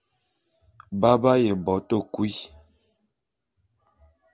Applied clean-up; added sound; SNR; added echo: none; none; none; none.